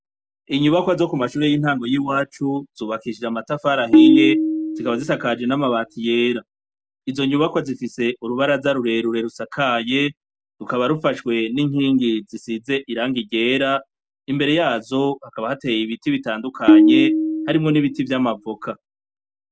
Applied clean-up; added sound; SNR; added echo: none; Tabla; -4 dB; none.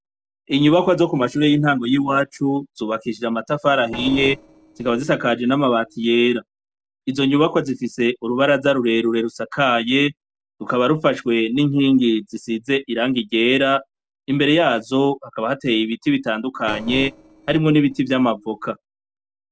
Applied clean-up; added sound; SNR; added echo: neural separator model SepFormer DNS4.